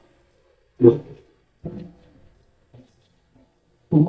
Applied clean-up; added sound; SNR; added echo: neural mask model DeepFilterNet 3.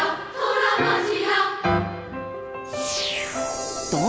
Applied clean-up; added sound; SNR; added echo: none; none; none; none.